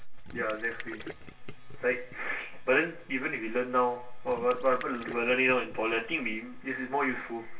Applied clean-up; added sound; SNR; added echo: none; Gurgling; 17 dB; reverberation time 0.2 s.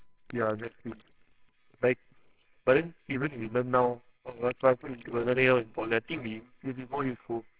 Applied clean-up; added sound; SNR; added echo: neural separator model SepFormer WHAMR!.